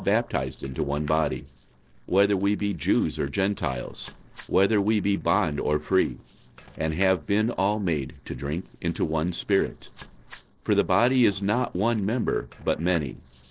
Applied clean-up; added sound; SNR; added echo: neural separator model SepFormer DNS4.